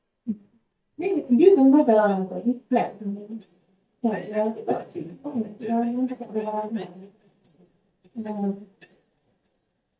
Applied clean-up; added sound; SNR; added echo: neural mask model DeepFilterNet 3.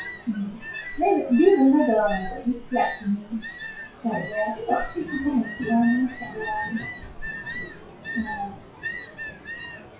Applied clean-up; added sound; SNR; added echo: classical method WPE with log-MMSE.